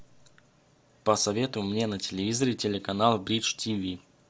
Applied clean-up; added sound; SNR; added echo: none; none; none; none.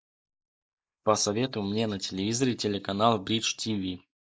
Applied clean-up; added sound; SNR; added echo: neural mask model Resemble Enhance denoiser.